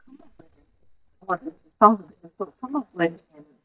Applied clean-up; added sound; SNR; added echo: neural mask model DeepFilterNet 3.